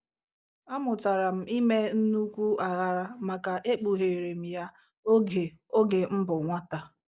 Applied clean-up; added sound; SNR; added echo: none; none; none; none.